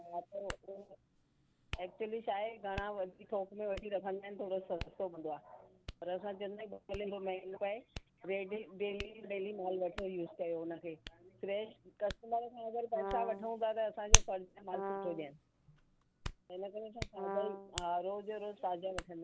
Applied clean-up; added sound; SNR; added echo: none; Brass instrument + Hands; 1 dB; none.